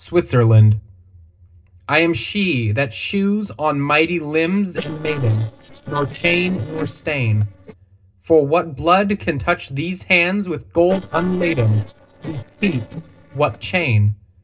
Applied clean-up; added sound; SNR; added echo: neural separator model SepFormer DNS4.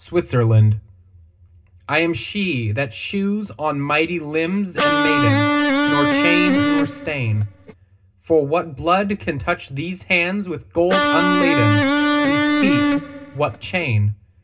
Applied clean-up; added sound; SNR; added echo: none; Electric guitar; -3 dB; reverberation time 0.2 s.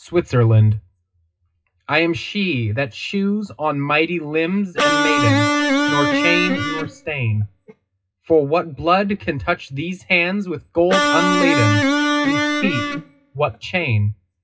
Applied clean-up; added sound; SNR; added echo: classical method WPE with log-MMSE.